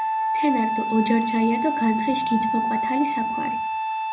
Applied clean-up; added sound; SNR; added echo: none; Wind instrument, woodwind instrument; 0 dB; none.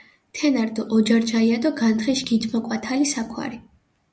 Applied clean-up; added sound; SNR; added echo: none; none; none; none.